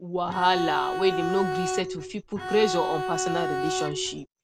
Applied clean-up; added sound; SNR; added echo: none; Bowed string instrument; 3 dB; none.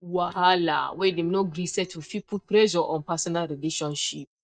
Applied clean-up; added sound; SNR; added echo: neural mask model DeepFilterNet 3.